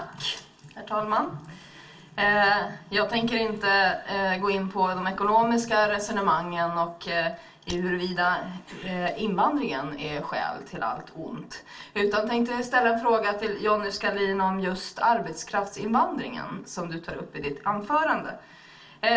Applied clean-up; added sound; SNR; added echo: none; none; none; reverberation time 0.2 s.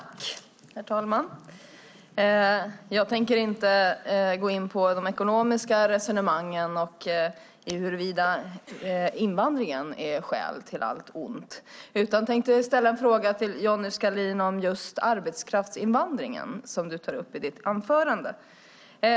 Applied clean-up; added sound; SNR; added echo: none; none; none; none.